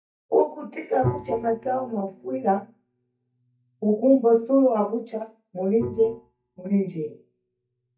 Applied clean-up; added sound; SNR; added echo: neural mask model DeepFilterNet 3.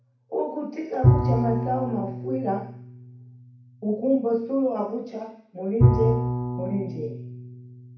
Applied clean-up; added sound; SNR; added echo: none; Bowed string instrument; -2 dB; reverberation time 0.6 s.